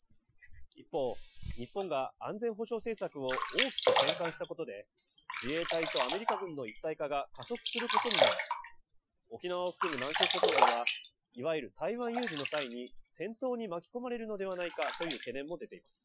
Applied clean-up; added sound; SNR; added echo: classical method Wiener filter.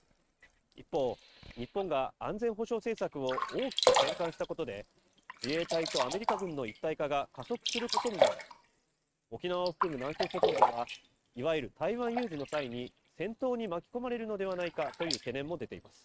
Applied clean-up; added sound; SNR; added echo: neural mask model RNNoise.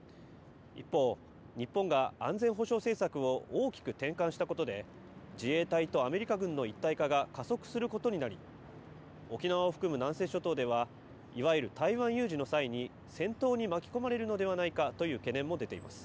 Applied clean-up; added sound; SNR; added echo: none; none; none; none.